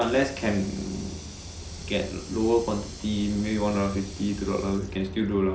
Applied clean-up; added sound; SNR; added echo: none; Water tap, faucet; 19 dB; none.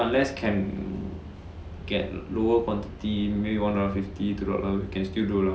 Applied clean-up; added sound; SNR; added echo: none; none; none; none.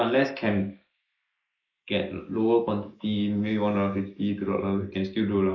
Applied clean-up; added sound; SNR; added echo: neural mask model Resemble Enhance denoiser.